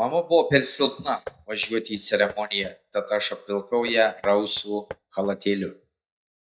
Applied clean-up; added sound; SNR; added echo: neural mask model DeepFilterNet 3.